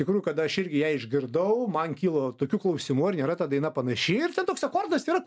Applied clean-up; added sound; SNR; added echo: none; none; none; none.